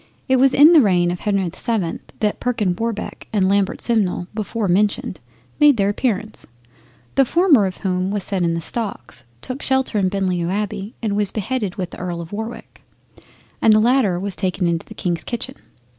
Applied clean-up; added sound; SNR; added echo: none; none; none; none.